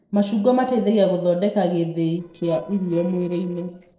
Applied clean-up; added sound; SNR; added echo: neural separator model SepFormer DNS4.